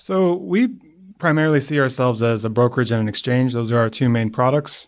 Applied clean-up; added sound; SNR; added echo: none; none; none; none.